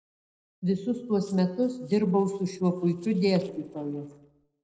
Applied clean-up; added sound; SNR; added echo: neural separator model SepFormer DNS4.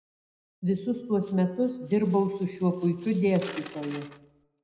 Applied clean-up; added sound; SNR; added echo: none; Coin (dropping); 17 dB; reverberation time 0.8 s.